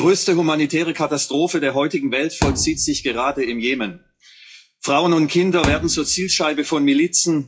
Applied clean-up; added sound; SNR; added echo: classical method WPE with log-MMSE.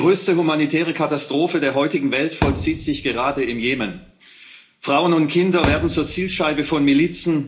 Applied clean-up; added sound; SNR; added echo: none; Thump, thud; 9 dB; reverberation time 0.4 s.